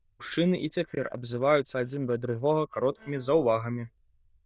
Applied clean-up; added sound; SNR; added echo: neural diffusion model UNIVERSE++.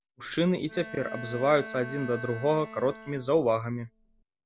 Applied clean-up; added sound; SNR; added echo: none; Bowed string instrument; 15 dB; none.